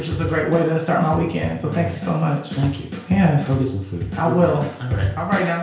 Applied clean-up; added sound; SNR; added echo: none; Thump, thud; 18 dB; reverberation time 0.5 s.